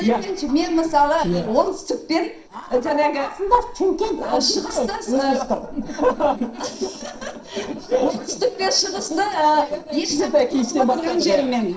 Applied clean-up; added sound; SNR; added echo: neural separator model SepFormer DNS4.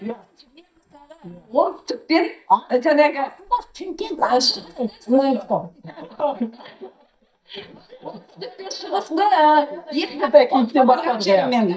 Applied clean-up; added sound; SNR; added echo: neural mask model DeepFilterNet 3.